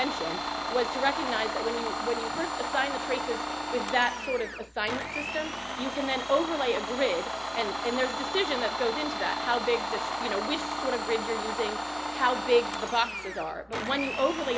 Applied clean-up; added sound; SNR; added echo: none; Domestic sounds, home sounds; 3 dB; none.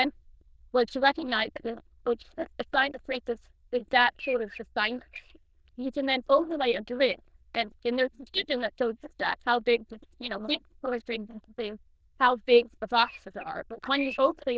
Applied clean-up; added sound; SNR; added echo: neural diffusion model UNIVERSE++.